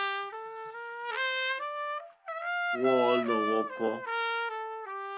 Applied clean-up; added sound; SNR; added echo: none; Trumpet; -1 dB; none.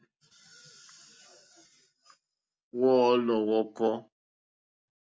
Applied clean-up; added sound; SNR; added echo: none; none; none; none.